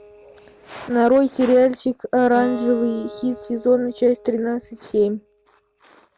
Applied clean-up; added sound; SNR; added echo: none; Acoustic guitar; 19 dB; none.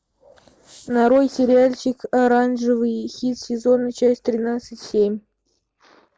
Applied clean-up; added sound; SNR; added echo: neural mask model Resemble Enhance denoiser.